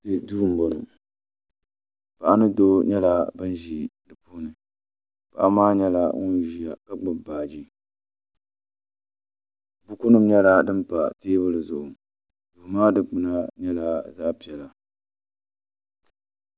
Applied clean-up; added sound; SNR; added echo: none; none; none; none.